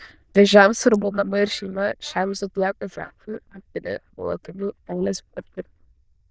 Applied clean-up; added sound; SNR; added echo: neural diffusion model UNIVERSE++.